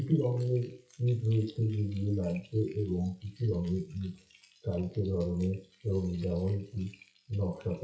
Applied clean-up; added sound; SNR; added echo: classical method WPE with log-MMSE.